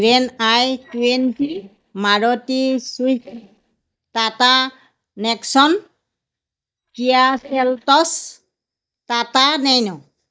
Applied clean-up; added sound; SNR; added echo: neural mask model DeepFilterNet 3.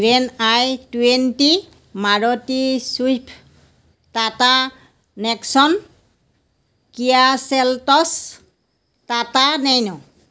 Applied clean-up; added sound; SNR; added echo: none; none; none; none.